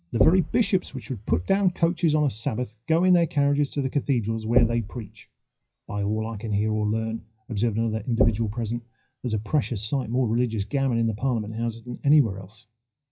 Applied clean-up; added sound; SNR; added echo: classical method WPE with log-MMSE.